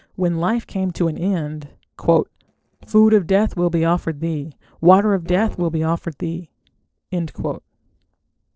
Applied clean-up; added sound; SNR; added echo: neural separator model SepFormer DNS4.